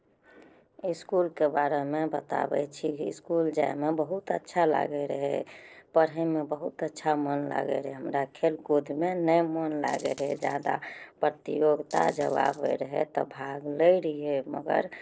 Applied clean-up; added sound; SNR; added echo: neural separator model SepFormer DNS4.